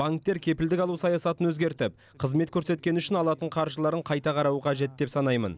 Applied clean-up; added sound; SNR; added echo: none; none; none; none.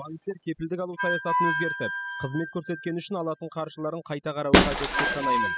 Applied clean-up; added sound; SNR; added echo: classical method spectral subtraction.